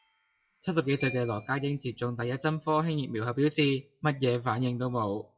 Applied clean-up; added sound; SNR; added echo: classical method WPE with log-MMSE.